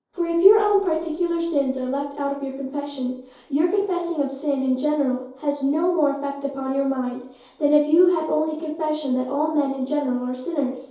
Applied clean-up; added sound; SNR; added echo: none; none; none; reverberation time 2.4 s.